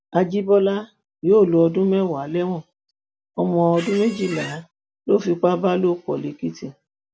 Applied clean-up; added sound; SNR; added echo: none; Squeak; 14 dB; none.